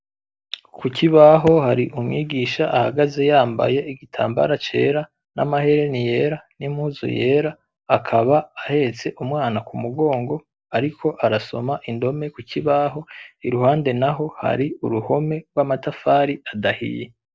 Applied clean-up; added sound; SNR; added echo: none; none; none; none.